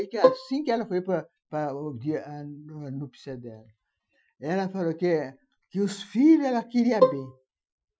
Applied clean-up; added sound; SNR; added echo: classical method Wiener filter.